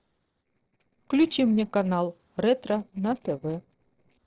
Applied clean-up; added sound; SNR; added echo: neural separator model SepFormer DNS4.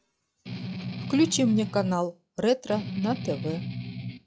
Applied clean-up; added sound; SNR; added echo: classical method log-MMSE.